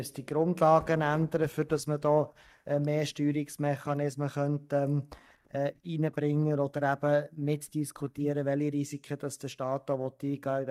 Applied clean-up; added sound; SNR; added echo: neural mask model DeepFilterNet 3.